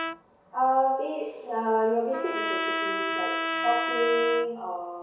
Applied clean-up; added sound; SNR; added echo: none; Trumpet; 4 dB; reverberation time 0.7 s.